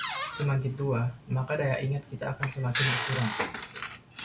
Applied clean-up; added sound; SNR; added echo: none; Microwave oven; 1 dB; none.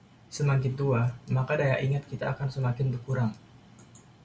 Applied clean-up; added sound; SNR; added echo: none; none; none; none.